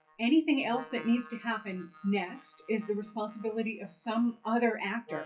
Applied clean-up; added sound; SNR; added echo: classical method WPE with log-MMSE.